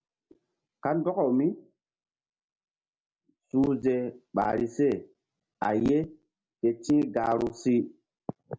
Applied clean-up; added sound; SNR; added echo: none; none; none; none.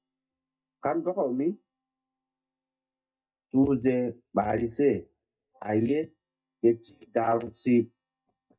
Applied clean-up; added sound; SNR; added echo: neural mask model DeepFilterNet 3.